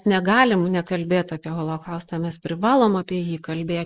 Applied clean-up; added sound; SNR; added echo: neural mask model Resemble Enhance denoiser.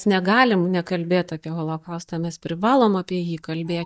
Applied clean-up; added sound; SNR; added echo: neural mask model DeepFilterNet 3.